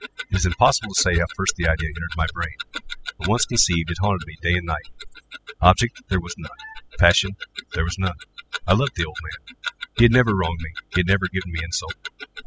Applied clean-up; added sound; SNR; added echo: classical method spectral subtraction.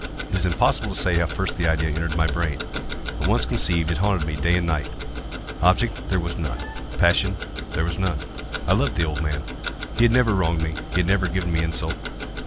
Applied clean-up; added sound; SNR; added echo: none; Tick-tock; 7 dB; none.